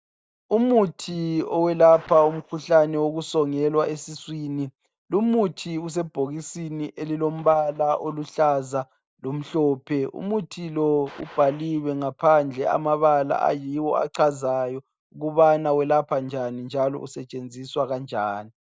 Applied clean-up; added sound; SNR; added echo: neural mask model DeepFilterNet 3.